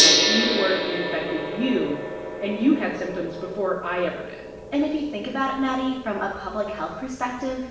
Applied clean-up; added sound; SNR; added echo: none; Gong; 1 dB; reverberation time 0.7 s.